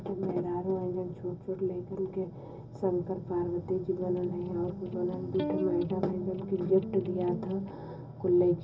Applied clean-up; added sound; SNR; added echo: none; Electric guitar; 7 dB; reverberation time 0.4 s.